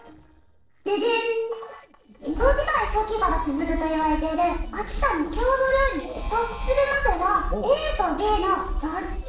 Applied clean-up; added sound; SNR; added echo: neural separator model SepFormer DNS4.